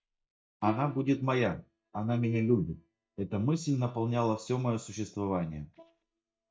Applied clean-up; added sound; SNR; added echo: neural mask model DeepFilterNet 3.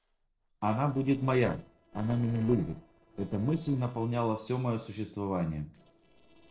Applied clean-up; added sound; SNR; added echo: neural separator model SepFormer DNS4.